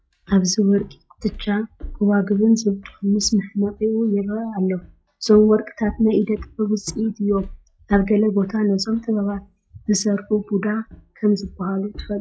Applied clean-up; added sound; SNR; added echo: classical method log-MMSE.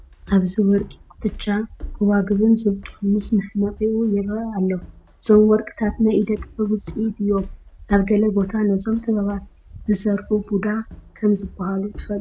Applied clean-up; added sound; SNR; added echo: none; Walk, footsteps; 17 dB; none.